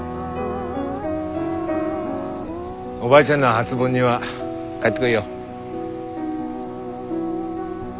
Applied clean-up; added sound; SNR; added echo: none; none; none; none.